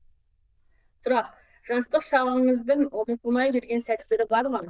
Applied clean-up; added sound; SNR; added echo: neural diffusion model UNIVERSE++.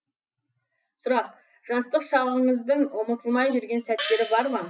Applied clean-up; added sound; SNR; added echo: none; Gong; 8 dB; none.